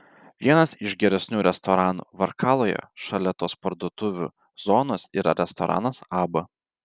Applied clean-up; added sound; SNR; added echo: none; none; none; none.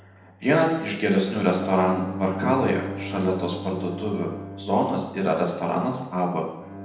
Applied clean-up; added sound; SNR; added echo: none; Bowed string instrument; 12 dB; reverberation time 0.9 s.